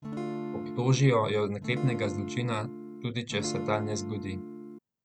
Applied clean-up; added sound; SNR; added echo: none; Acoustic guitar / Strum; 6 dB; none.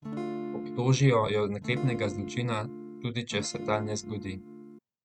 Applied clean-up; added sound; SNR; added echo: neural mask model RNNoise.